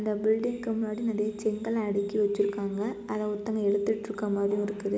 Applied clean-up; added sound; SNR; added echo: none; none; none; none.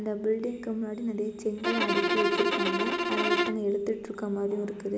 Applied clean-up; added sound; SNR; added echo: none; Bowed string instrument; -2 dB; none.